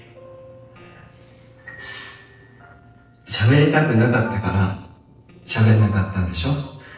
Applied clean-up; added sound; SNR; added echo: neural separator model SepFormer DNS4.